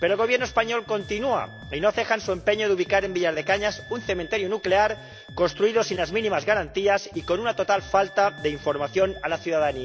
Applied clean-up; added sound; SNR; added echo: none; Wind instrument, woodwind instrument + Bass guitar; 18 dB; none.